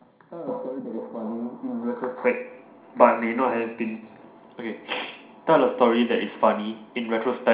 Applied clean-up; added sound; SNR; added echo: none; none; none; reverberation time 0.5 s.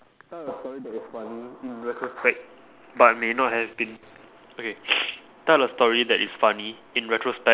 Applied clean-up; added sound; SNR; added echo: none; none; none; none.